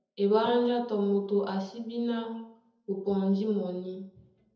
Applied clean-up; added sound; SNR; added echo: none; none; none; reverberation time 0.7 s.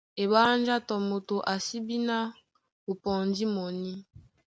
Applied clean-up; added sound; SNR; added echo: none; none; none; none.